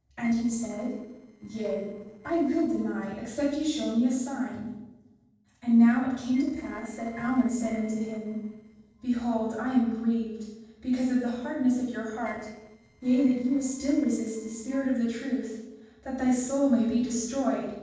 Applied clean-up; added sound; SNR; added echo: neural separator model SepFormer DNS4.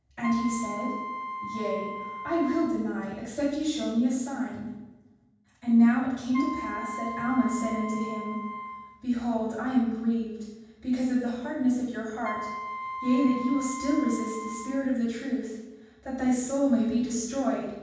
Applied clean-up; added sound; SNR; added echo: none; Wind instrument, woodwind instrument; 9 dB; reverberation time 1.2 s.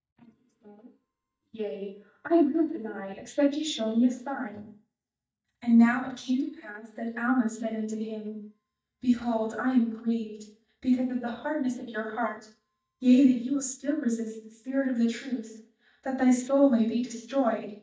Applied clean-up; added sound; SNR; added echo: neural mask model DeepFilterNet 3.